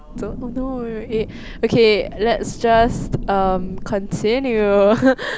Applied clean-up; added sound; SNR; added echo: none; Thunder / Rain; 12 dB; none.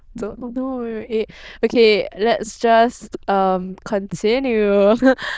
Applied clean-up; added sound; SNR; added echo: neural diffusion model UNIVERSE++.